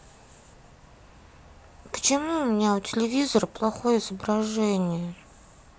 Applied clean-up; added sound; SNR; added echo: none; none; none; none.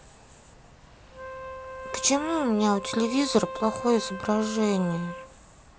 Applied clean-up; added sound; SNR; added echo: none; Wind instrument, woodwind instrument; 11 dB; none.